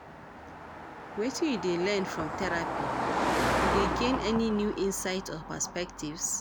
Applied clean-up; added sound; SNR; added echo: none; Car passing by; 1 dB; none.